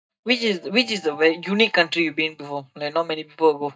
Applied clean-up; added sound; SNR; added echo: neural mask model DeepFilterNet 3.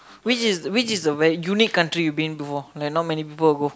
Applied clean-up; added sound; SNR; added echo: none; none; none; none.